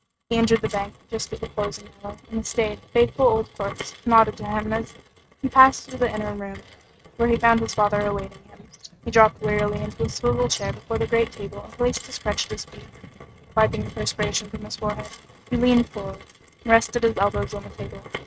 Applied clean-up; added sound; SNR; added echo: neural mask model RNNoise.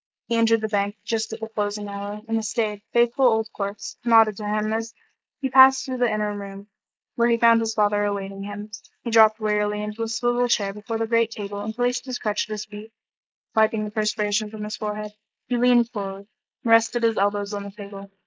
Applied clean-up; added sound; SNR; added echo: neural mask model Resemble Enhance denoiser.